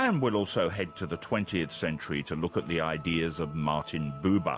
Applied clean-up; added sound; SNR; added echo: none; none; none; none.